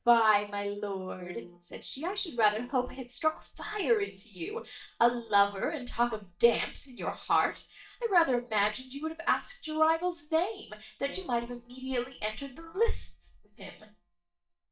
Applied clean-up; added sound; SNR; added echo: neural mask model DeepFilterNet 3.